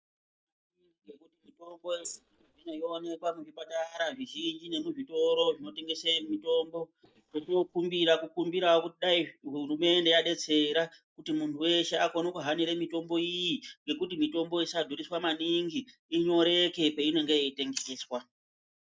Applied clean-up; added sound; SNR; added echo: neural mask model DeepFilterNet 3.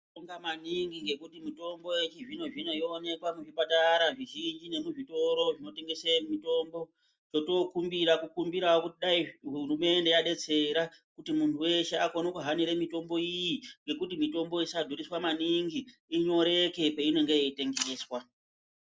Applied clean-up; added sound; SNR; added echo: none; none; none; none.